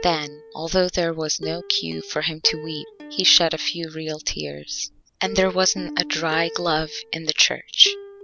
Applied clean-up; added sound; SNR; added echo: none; Plucked string instrument; 14 dB; none.